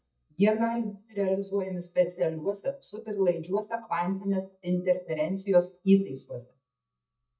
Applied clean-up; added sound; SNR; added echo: neural mask model DeepFilterNet 3.